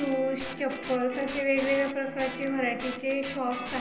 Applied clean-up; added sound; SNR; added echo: none; Guitar; 10 dB; reverberation time 0.8 s.